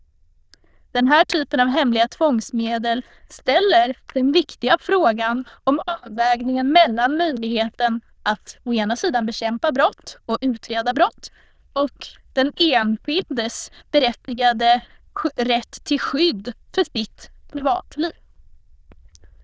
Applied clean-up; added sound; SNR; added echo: neural diffusion model UNIVERSE++.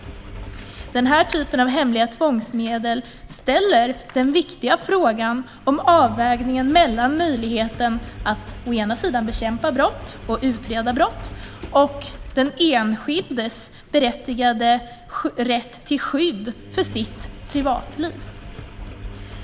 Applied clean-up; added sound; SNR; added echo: none; Engine; 16 dB; none.